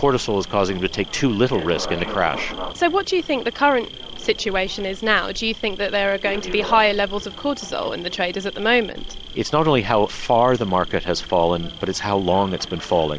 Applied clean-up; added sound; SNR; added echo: none; Insect; 13 dB; none.